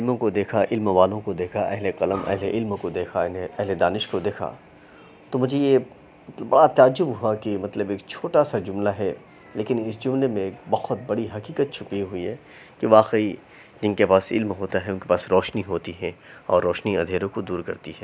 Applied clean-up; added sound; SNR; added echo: none; none; none; none.